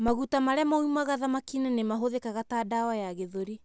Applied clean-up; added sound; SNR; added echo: none; none; none; none.